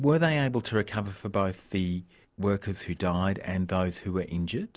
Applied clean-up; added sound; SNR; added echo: none; none; none; none.